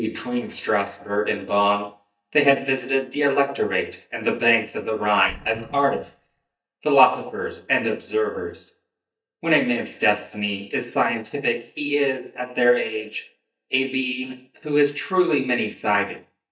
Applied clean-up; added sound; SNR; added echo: neural mask model DeepFilterNet 3.